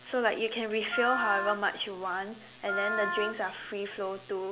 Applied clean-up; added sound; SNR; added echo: none; Wind instrument, woodwind instrument; 4 dB; none.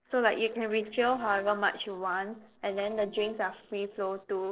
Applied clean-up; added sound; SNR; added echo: neural separator model SepFormer DNS4.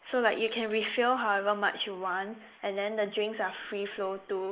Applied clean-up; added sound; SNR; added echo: neural mask model Resemble Enhance denoiser.